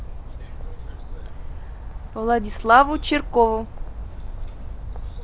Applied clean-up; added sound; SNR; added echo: none; Bird; 7 dB; none.